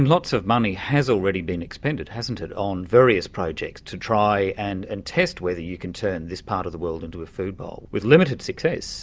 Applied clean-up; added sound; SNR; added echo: none; none; none; none.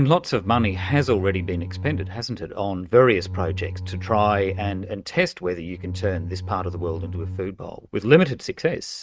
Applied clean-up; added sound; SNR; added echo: neural mask model RNNoise.